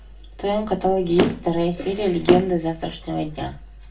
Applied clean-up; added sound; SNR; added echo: none; Motor vehicle (road); 4 dB; reverberation time 0.2 s.